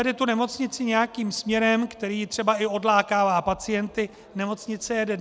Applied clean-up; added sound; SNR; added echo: none; none; none; none.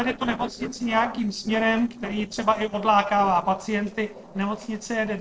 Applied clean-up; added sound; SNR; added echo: neural separator model SepFormer DNS4.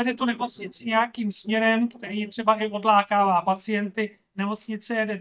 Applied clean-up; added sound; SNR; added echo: neural mask model DeepFilterNet 3.